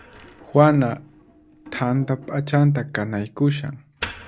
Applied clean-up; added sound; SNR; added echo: none; Wood; 19 dB; none.